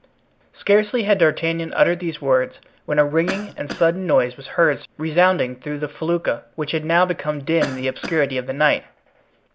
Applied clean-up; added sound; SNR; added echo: none; Cough; 13 dB; none.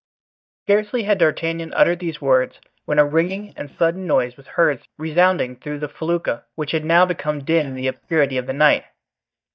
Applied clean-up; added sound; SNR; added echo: neural mask model DeepFilterNet 3.